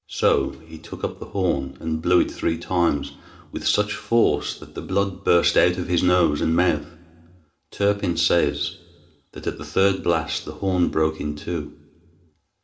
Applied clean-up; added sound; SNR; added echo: none; none; none; reverberation time 1.7 s.